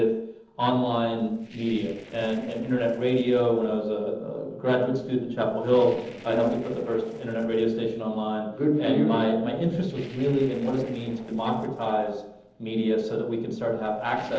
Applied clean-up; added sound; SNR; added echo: neural separator model SepFormer DNS4.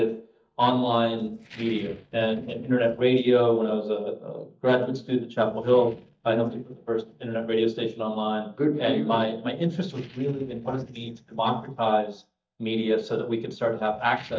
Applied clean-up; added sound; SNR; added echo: neural mask model DeepFilterNet 3.